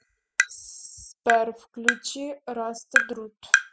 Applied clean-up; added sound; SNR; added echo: classical method spectral subtraction.